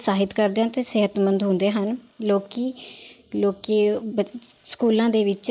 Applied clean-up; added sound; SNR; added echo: neural mask model Resemble Enhance denoiser.